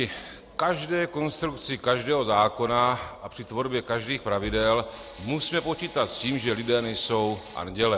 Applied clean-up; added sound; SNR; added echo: none; Tools; 18 dB; none.